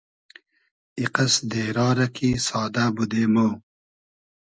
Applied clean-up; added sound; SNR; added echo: none; none; none; none.